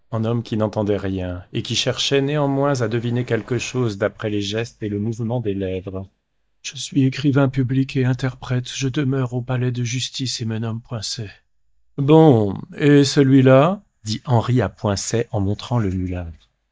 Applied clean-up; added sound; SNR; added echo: neural mask model DeepFilterNet 3.